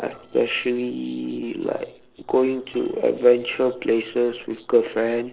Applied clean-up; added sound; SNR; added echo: neural separator model SepFormer DNS4.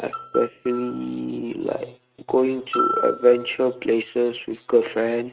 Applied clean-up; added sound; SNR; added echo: neural mask model RNNoise.